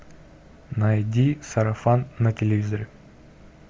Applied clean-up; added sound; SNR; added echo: none; none; none; none.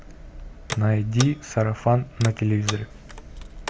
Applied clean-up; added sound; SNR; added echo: none; Telephone; 12 dB; none.